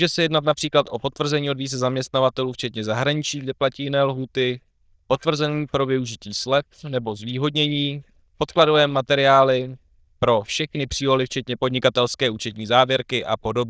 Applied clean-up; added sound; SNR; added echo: neural diffusion model UNIVERSE++.